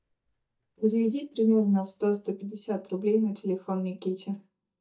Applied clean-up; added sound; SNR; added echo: neural mask model DeepFilterNet 3.